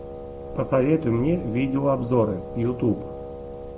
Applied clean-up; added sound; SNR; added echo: none; Wind instrument, woodwind instrument; 12 dB; none.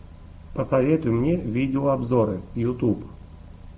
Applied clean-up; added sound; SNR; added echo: none; none; none; none.